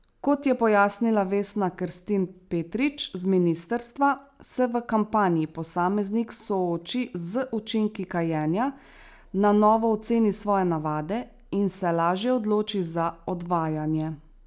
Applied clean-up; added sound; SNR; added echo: none; none; none; none.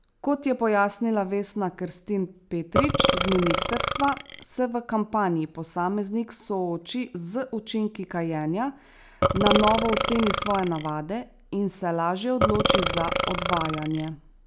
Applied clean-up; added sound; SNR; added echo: none; Burping, eructation; -1 dB; none.